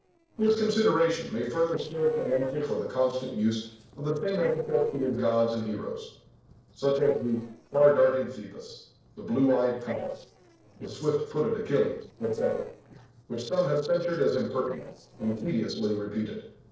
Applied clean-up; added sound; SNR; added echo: neural separator model SepFormer DNS4.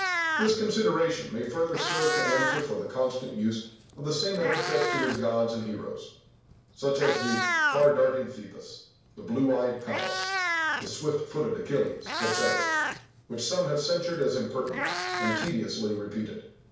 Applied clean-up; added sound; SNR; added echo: none; Meow; 4 dB; reverberation time 0.5 s.